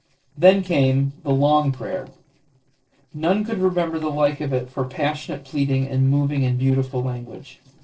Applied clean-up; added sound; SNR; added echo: neural separator model SepFormer DNS4.